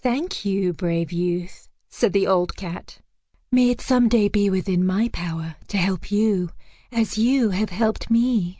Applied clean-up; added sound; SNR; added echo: none; none; none; none.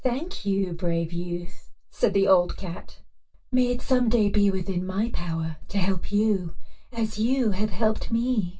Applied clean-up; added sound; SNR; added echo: none; none; none; reverberation time 0.1 s.